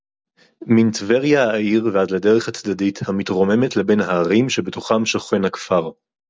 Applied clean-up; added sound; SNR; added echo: none; none; none; none.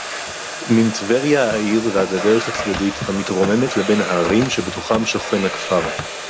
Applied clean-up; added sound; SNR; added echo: none; Domestic sounds, home sounds; 8 dB; none.